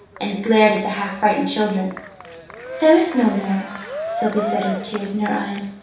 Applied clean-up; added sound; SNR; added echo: none; Cheering; 11 dB; reverberation time 0.6 s.